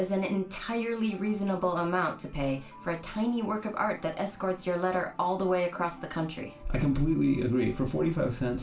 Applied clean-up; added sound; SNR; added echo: none; none; none; reverberation time 0.3 s.